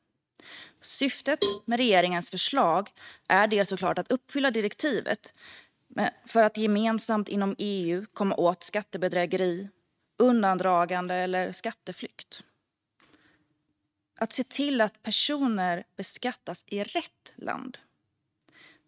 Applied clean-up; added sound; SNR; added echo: neural mask model RNNoise.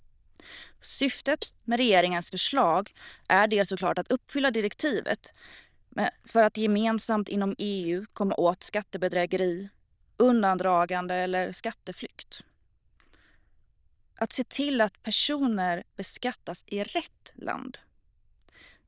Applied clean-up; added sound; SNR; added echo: neural diffusion model UNIVERSE++.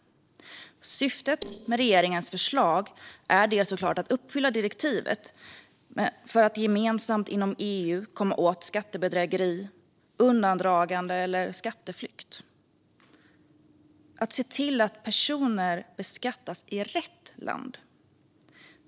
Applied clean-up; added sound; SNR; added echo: neural separator model SepFormer DNS4.